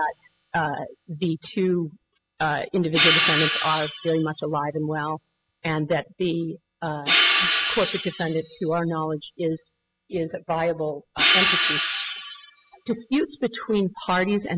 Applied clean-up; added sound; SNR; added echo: classical method spectral subtraction.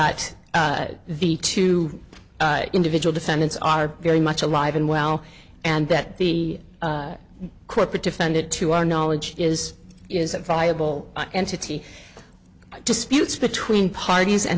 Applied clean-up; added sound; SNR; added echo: none; none; none; none.